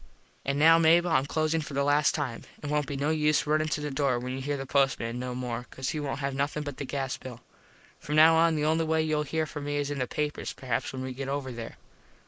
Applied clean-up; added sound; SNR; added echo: neural mask model Resemble Enhance denoiser.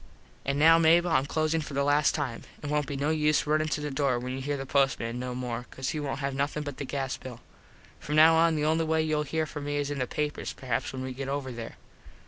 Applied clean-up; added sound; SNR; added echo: none; none; none; none.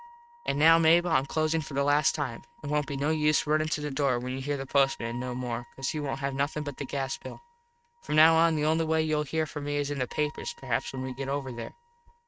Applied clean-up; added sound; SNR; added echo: neural mask model RNNoise.